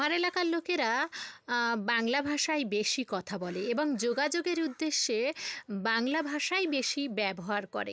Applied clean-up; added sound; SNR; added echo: none; none; none; none.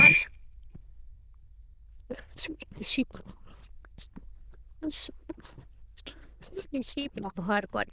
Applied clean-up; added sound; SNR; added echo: neural diffusion model UNIVERSE++.